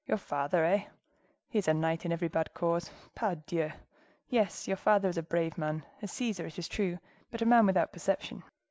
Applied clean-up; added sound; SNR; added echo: none; none; none; none.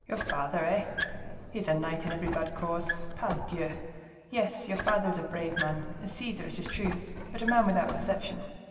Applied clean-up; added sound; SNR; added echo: none; Squeak; 6 dB; reverberation time 2.3 s.